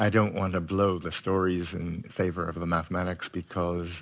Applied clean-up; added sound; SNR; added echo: none; none; none; none.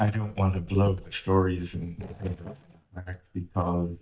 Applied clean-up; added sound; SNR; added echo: neural mask model DeepFilterNet 3.